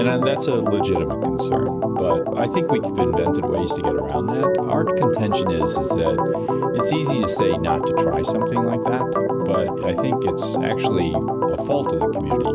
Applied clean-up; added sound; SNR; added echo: none; Organ; -4 dB; none.